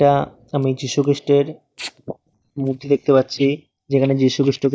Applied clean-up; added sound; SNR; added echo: neural mask model DeepFilterNet 3.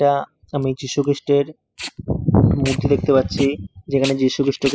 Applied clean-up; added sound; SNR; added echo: classical method spectral subtraction.